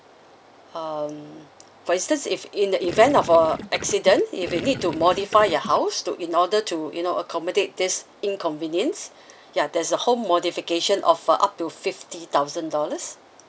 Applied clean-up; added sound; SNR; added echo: none; Gurgling; 11 dB; none.